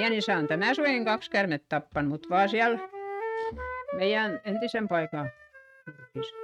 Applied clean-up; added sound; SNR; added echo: neural mask model RNNoise.